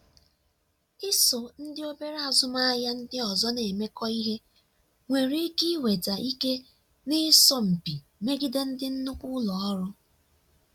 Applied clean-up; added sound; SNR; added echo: none; none; none; none.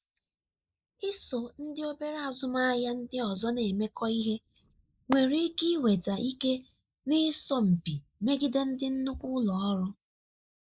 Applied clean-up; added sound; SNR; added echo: neural mask model Resemble Enhance denoiser.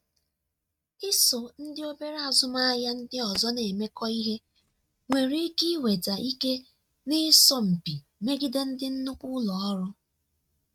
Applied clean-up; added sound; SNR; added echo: neural mask model RNNoise.